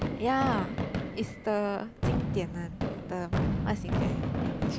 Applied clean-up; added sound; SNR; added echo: none; Fireworks; -2 dB; none.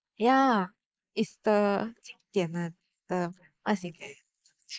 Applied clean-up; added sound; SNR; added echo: neural mask model Resemble Enhance denoiser.